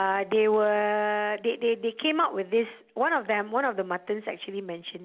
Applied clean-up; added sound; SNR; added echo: none; none; none; none.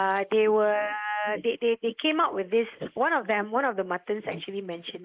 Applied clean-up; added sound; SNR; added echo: neural mask model Resemble Enhance denoiser.